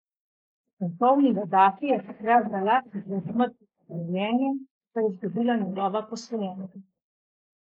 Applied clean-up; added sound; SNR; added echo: neural mask model Resemble Enhance denoiser.